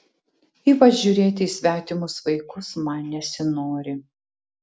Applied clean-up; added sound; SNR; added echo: none; none; none; none.